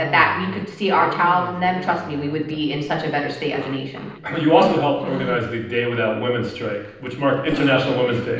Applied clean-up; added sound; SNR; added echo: none; Cough; 14 dB; reverberation time 0.9 s.